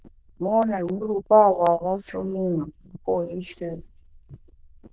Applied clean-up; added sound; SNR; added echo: neural diffusion model UNIVERSE++.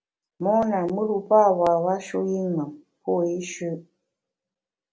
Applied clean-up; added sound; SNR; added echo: none; none; none; none.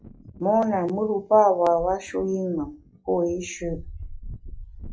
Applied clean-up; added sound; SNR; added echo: classical method log-MMSE.